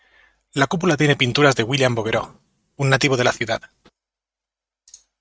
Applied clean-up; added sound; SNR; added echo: neural mask model RNNoise.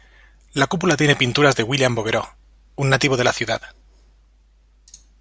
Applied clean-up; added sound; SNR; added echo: none; none; none; none.